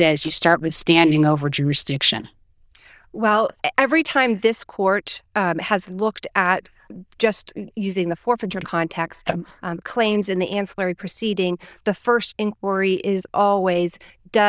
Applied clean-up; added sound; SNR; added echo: neural diffusion model UNIVERSE++.